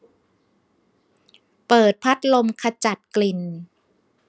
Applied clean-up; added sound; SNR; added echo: none; none; none; none.